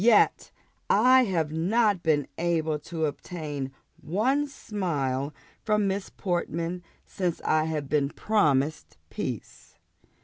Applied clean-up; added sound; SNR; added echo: none; none; none; none.